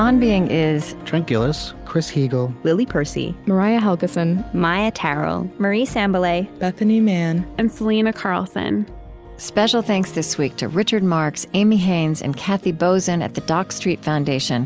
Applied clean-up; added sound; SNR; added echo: none; none; none; none.